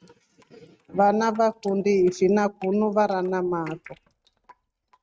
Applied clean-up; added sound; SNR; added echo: neural mask model RNNoise.